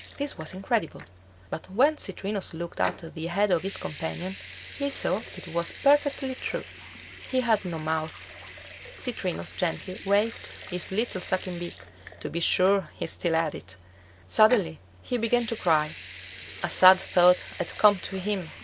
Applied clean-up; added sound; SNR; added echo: none; Sink (filling or washing) / Water tap, faucet / Liquid; 17 dB; none.